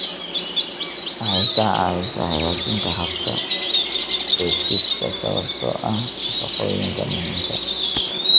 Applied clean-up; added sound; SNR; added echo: none; Insect; -4 dB; none.